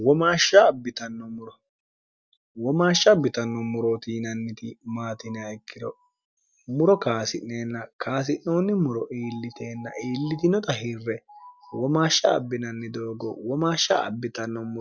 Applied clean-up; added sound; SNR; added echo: none; none; none; none.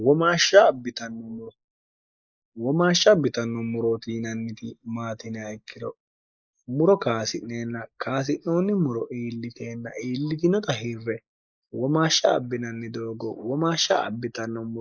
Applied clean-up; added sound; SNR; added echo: neural mask model Resemble Enhance denoiser.